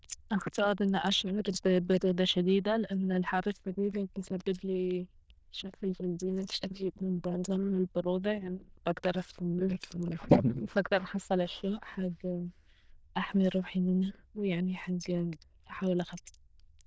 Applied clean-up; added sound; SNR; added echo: neural diffusion model UNIVERSE++.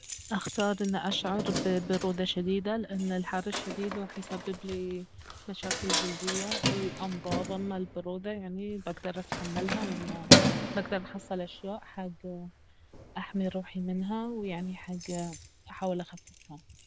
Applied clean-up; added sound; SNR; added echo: none; Keys jangling; 0 dB; none.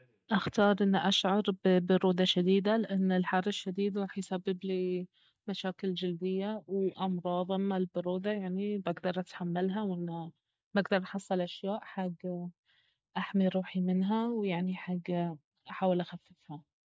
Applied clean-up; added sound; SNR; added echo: none; none; none; none.